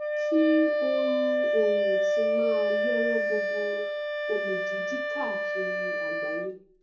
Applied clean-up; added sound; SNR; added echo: none; Wind instrument, woodwind instrument; -4 dB; reverberation time 0.6 s.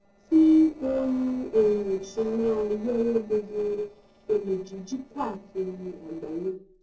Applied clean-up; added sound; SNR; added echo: neural separator model SepFormer DNS4.